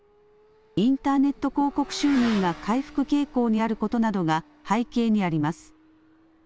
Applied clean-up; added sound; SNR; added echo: none; Motorcycle / Accelerating, revving, vroom; 19 dB; none.